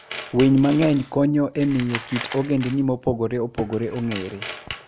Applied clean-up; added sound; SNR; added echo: none; Tools; 15 dB; none.